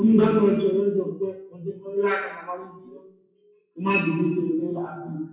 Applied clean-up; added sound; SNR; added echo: classical method WPE with log-MMSE.